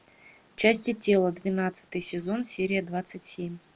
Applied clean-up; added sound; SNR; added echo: none; Chirp, tweet; -2 dB; none.